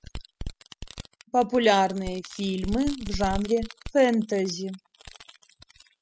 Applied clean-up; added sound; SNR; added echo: classical method spectral subtraction.